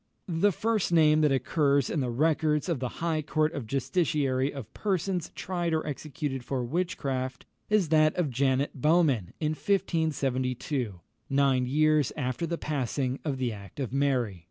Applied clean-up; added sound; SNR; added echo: none; none; none; none.